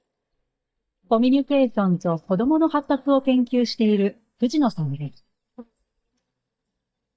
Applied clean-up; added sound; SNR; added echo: neural mask model DeepFilterNet 3.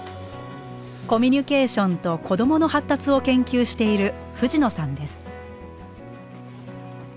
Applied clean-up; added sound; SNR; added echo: none; none; none; none.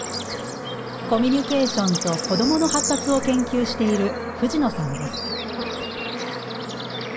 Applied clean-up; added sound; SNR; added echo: none; Bird / Insect / Frog; 5 dB; reverberation time 0.3 s.